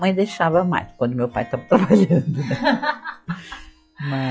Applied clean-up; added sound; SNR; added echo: classical method log-MMSE.